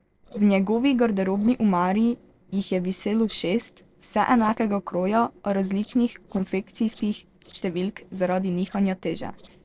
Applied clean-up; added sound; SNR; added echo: neural separator model SepFormer DNS4.